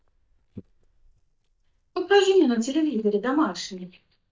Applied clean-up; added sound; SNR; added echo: neural mask model DeepFilterNet 3.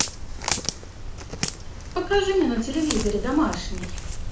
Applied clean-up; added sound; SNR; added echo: none; Walk, footsteps; 3 dB; reverberation time 0.4 s.